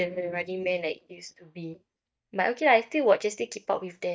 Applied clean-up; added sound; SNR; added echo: neural mask model DeepFilterNet 3.